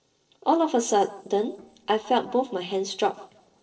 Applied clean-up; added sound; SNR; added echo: neural separator model SepFormer DNS4.